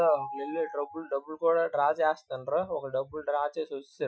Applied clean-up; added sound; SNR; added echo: classical method Wiener filter.